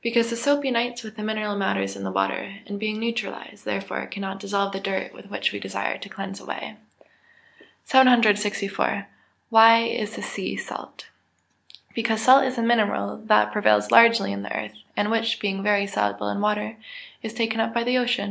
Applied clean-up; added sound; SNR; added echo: none; none; none; none.